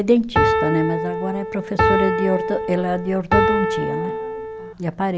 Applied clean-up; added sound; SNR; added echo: none; Piano; -2 dB; none.